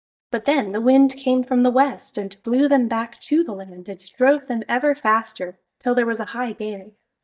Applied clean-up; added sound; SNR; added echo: neural mask model DeepFilterNet 3.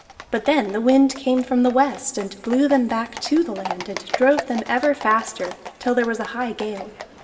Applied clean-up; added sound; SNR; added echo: none; Livestock, farm animals, working animals; 14 dB; reverberation time 2.8 s.